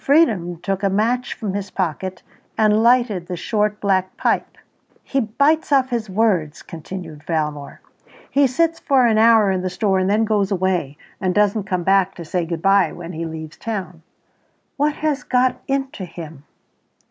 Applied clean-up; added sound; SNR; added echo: none; none; none; none.